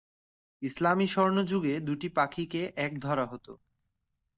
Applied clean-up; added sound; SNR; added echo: neural mask model DeepFilterNet 3.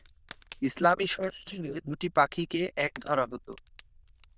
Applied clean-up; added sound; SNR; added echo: neural diffusion model UNIVERSE++.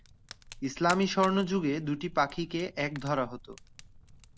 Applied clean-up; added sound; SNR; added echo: none; Fire; 17 dB; none.